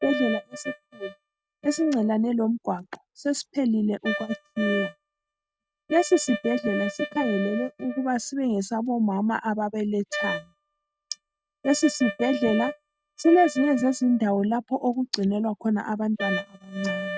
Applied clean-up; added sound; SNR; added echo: neural mask model RNNoise.